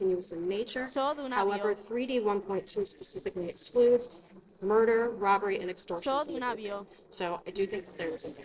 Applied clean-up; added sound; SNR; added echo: neural separator model SepFormer DNS4.